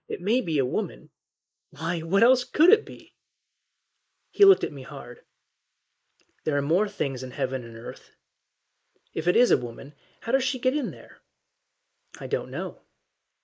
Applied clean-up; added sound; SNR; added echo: neural mask model Resemble Enhance denoiser.